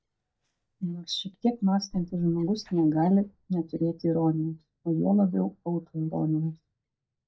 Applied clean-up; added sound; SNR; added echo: neural mask model DeepFilterNet 3.